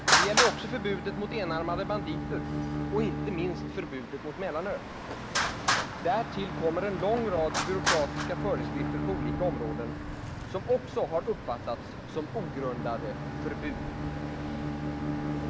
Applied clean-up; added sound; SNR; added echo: none; Traffic noise, roadway noise + Bowed string instrument; -1 dB; none.